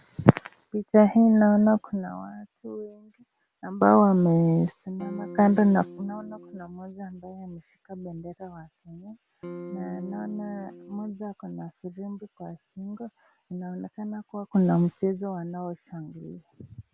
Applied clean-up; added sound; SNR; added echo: none; Electric guitar / Strum; 14 dB; none.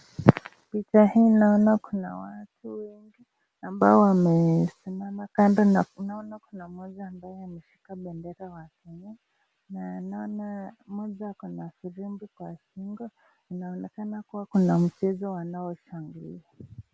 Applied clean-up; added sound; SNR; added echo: none; none; none; none.